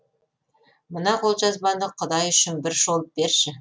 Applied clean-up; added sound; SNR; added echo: none; none; none; none.